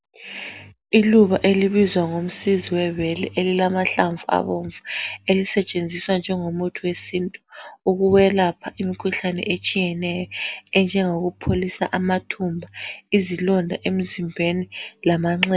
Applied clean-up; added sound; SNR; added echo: none; none; none; none.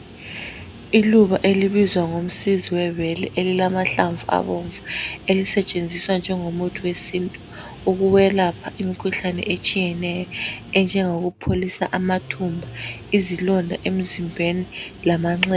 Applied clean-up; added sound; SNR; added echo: none; Guitar; 18 dB; none.